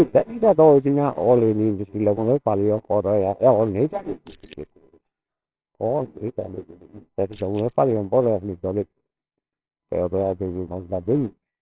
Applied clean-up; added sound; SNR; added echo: neural separator model SepFormer WHAMR!.